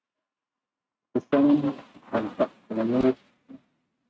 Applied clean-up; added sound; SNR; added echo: neural mask model RNNoise.